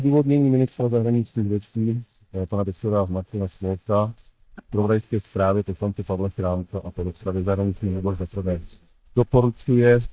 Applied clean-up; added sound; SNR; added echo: neural mask model DeepFilterNet 3.